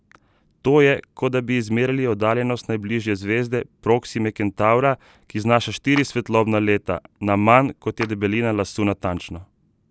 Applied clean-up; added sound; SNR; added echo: none; Clapping; 20 dB; none.